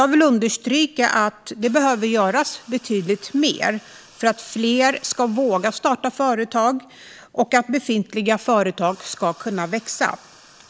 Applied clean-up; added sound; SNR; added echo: neural mask model Resemble Enhance denoiser.